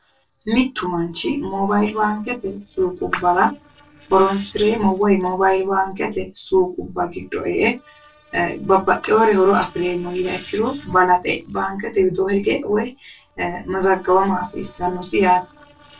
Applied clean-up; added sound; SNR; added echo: neural separator model SepFormer DNS4.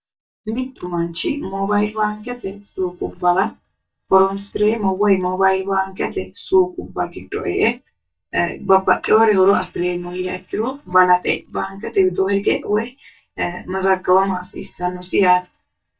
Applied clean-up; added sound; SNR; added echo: neural mask model DeepFilterNet 3.